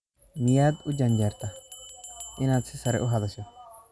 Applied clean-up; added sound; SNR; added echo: none; Bell; 18 dB; none.